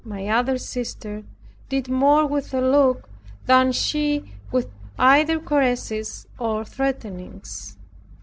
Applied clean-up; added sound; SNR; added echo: none; none; none; none.